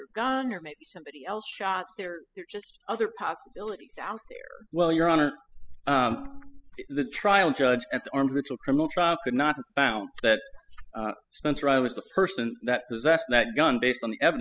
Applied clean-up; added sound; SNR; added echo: classical method spectral subtraction.